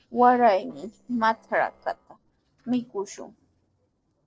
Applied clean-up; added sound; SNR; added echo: neural separator model SepFormer DNS4.